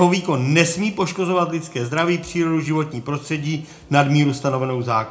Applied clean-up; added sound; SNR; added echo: none; none; none; reverberation time 0.4 s.